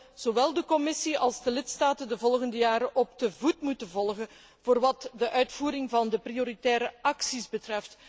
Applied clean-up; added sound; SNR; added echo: none; none; none; none.